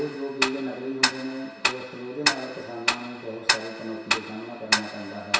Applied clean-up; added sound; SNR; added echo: none; Tick-tock; -5 dB; reverberation time 0.7 s.